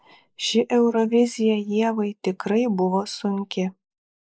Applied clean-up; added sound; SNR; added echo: neural mask model Resemble Enhance denoiser.